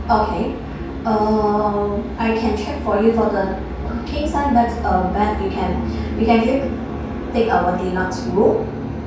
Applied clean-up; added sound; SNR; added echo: none; none; none; reverberation time 0.5 s.